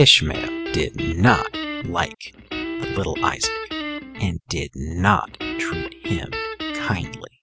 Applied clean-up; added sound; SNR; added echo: none; Guitar; 6 dB; none.